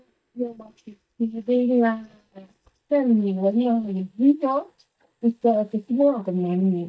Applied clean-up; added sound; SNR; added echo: neural mask model DeepFilterNet 3.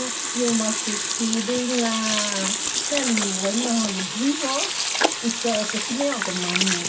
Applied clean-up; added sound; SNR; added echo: none; Sink (filling or washing) / Water tap, faucet; -1 dB; reverberation time 0.2 s.